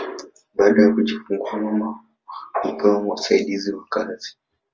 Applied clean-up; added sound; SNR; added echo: none; none; none; none.